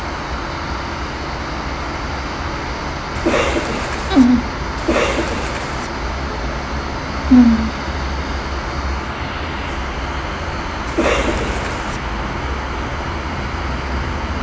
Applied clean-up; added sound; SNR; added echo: none; Cough; 1 dB; none.